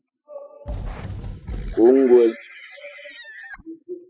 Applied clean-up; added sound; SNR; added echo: classical method spectral subtraction.